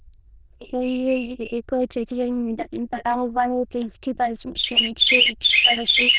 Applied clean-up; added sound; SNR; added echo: neural diffusion model UNIVERSE++.